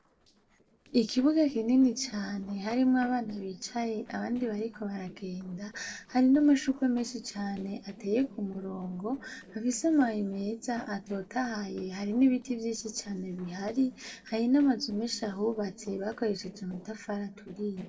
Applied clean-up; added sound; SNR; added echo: neural separator model SepFormer DNS4.